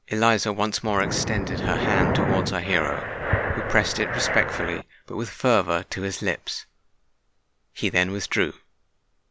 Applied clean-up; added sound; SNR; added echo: none; Breathing; 0 dB; none.